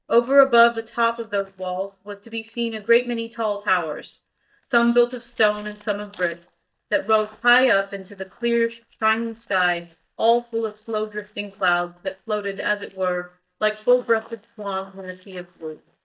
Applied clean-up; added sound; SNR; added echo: neural mask model DeepFilterNet 3.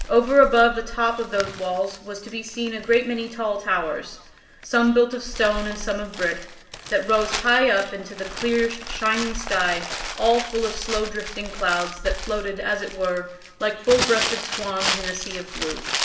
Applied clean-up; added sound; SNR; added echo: none; Crumpling, crinkling; 10 dB; reverberation time 0.9 s.